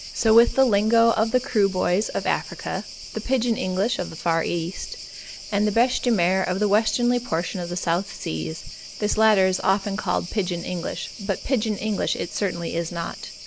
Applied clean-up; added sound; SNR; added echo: none; Cricket; 15 dB; none.